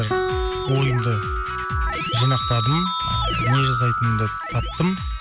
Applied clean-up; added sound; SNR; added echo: none; Guitar + Keyboard (musical); 3 dB; none.